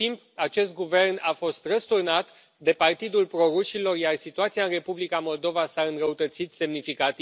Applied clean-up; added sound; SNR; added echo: none; none; none; none.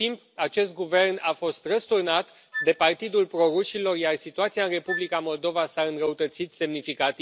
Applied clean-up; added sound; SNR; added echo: none; Wind instrument, woodwind instrument; 11 dB; none.